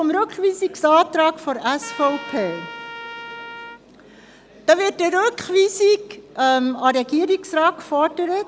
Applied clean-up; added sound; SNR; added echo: none; Trumpet; 17 dB; none.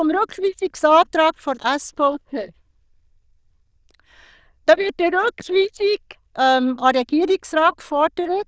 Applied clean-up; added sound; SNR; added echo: neural diffusion model UNIVERSE++.